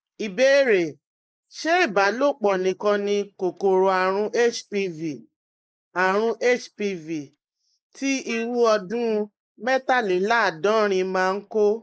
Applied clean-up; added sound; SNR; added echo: neural mask model Resemble Enhance denoiser.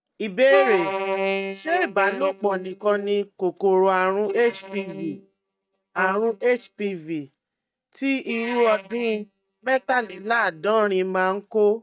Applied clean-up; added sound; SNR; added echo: neural mask model DeepFilterNet 3.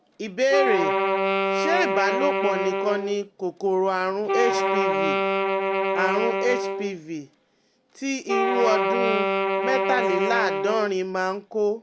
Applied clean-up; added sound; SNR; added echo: none; Wind instrument, woodwind instrument; -1 dB; none.